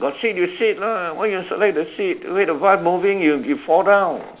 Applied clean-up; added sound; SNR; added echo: none; none; none; none.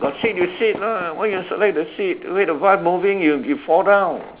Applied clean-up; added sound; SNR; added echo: none; Fireworks; 18 dB; none.